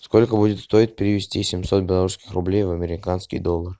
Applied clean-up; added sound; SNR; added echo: none; none; none; none.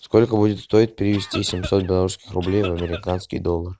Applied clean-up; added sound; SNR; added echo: none; Cough; 15 dB; none.